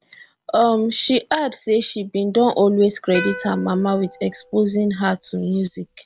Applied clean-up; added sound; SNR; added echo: none; Plucked string instrument; 14 dB; none.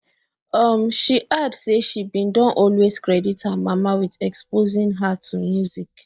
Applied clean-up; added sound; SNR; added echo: neural mask model DeepFilterNet 3.